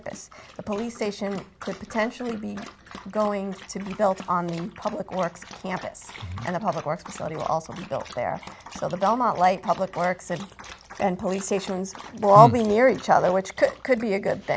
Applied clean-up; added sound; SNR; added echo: none; Dog; 19 dB; none.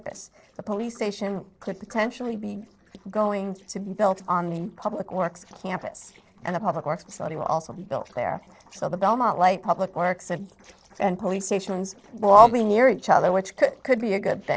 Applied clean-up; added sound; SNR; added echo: neural separator model SepFormer DNS4.